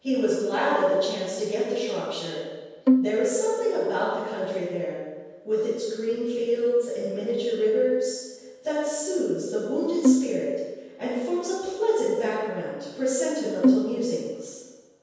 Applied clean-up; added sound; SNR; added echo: none; Bowed string instrument; -1 dB; reverberation time 1.2 s.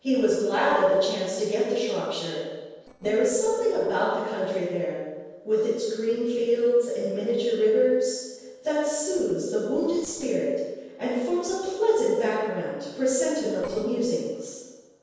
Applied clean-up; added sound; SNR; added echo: neural separator model SepFormer DNS4.